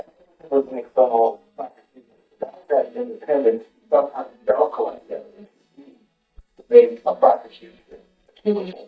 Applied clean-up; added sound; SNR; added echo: neural mask model DeepFilterNet 3.